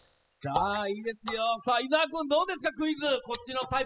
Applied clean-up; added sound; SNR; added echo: classical method spectral subtraction.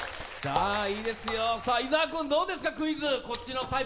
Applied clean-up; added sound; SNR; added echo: none; Water / Splash, splatter; 12 dB; none.